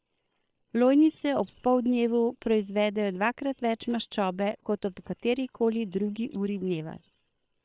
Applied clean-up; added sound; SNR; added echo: neural separator model SepFormer WHAM!.